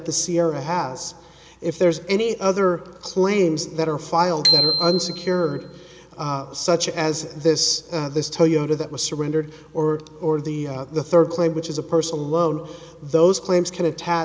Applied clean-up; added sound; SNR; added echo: none; Bicycle bell; 3 dB; none.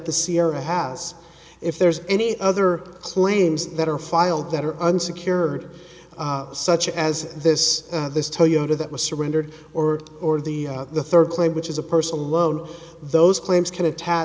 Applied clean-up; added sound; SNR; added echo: none; none; none; none.